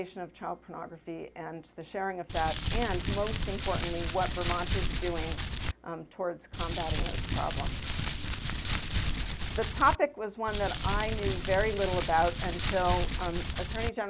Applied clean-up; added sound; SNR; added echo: none; Crumpling, crinkling; -2 dB; none.